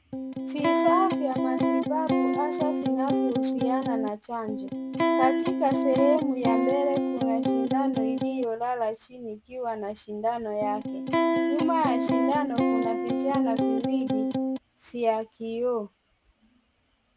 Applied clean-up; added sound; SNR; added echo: none; Electric guitar; -4 dB; none.